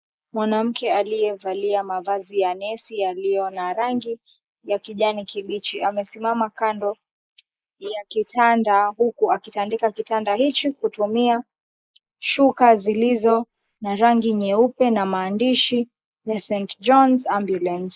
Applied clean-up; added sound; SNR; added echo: neural mask model Resemble Enhance denoiser.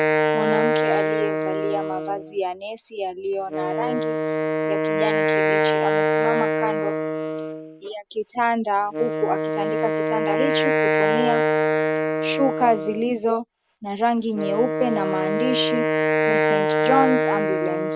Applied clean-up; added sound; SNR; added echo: none; Wind instrument, woodwind instrument; -3 dB; none.